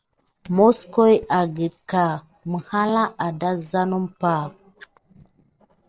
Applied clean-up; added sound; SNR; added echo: neural separator model SepFormer DNS4.